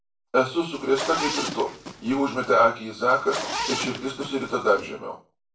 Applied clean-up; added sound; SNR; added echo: none; Zipper (clothing); 8 dB; reverberation time 0.3 s.